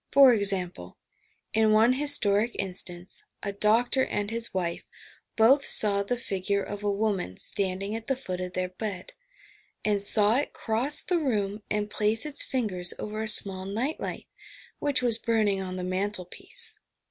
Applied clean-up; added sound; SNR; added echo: none; none; none; none.